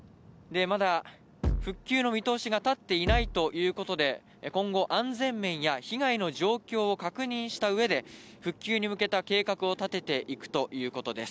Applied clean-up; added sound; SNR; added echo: none; Bass drum; 2 dB; none.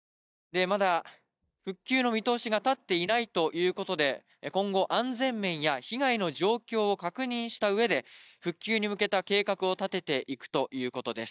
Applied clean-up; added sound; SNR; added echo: neural mask model DeepFilterNet 3.